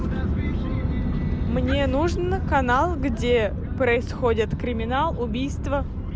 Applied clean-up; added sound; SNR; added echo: none; none; none; none.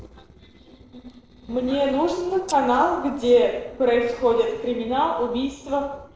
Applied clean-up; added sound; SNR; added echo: neural separator model SepFormer DNS4.